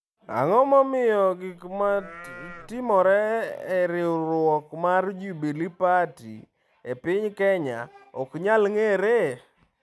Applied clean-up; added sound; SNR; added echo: none; Livestock, farm animals, working animals; 19 dB; none.